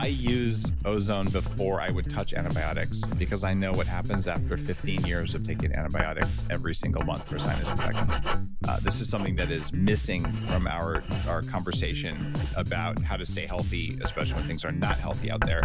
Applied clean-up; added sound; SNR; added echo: none; Bass guitar + Writing; -3 dB; none.